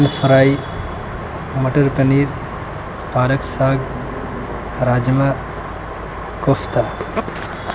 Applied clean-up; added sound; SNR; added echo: none; none; none; none.